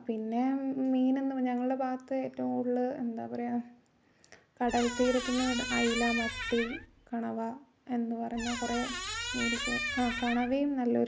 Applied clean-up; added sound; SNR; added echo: none; Squeak; 5 dB; none.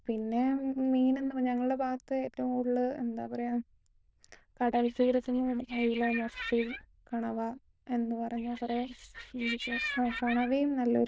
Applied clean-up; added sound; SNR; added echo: neural diffusion model UNIVERSE++.